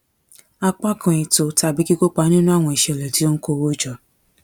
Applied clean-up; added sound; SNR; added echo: none; none; none; none.